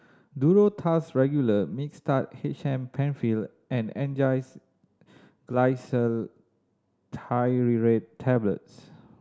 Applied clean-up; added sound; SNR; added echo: none; none; none; none.